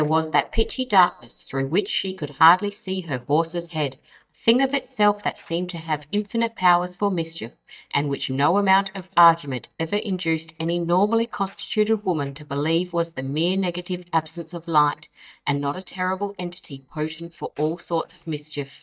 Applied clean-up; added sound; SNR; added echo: neural mask model DeepFilterNet 3.